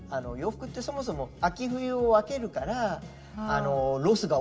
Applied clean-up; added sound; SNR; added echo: none; none; none; reverberation time 1.6 s.